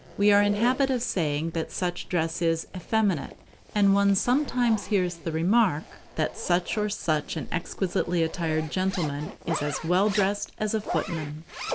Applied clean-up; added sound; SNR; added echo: none; Zipper (clothing); 14 dB; none.